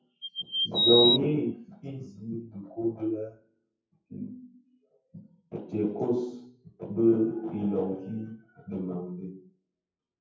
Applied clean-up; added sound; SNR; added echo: classical method WPE with log-MMSE.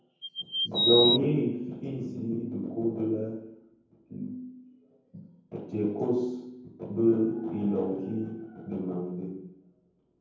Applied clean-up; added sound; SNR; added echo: none; Bird vocalization, bird call, bird song; -4 dB; reverberation time 0.9 s.